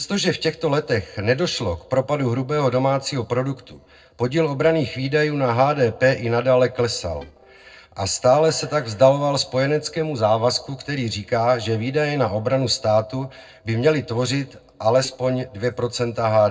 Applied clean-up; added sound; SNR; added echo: neural separator model SepFormer DNS4.